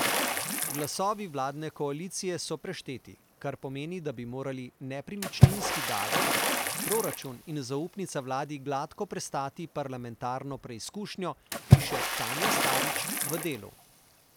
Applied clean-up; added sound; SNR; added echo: none; Water / Splash, splatter; -4 dB; none.